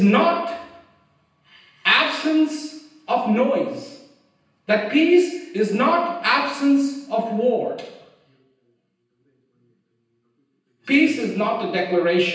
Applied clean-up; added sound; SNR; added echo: none; none; none; reverberation time 0.9 s.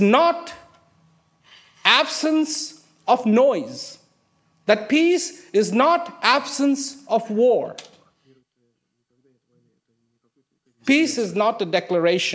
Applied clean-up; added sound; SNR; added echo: none; none; none; none.